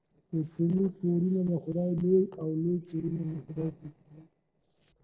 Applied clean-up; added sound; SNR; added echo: neural separator model SepFormer DNS4.